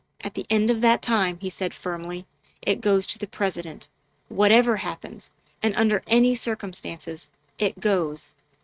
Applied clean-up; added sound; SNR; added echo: neural mask model RNNoise.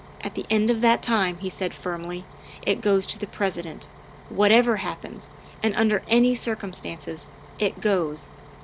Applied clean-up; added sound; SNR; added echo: none; Bus; 20 dB; none.